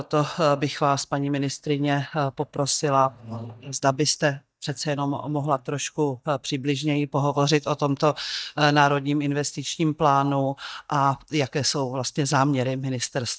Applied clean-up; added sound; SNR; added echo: neural mask model DeepFilterNet 3.